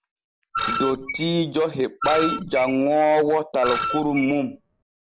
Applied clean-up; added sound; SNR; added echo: none; Screech; 6 dB; none.